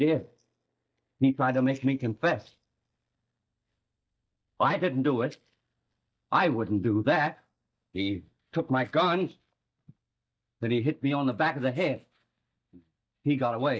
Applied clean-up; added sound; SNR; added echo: neural mask model DeepFilterNet 3.